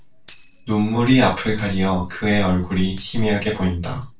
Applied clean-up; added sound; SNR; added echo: none; Tambourine; 12 dB; reverberation time 0.2 s.